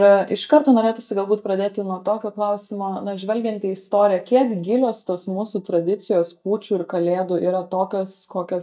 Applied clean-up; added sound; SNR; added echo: neural mask model DeepFilterNet 3.